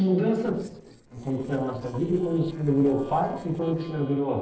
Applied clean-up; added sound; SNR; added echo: neural separator model SepFormer DNS4.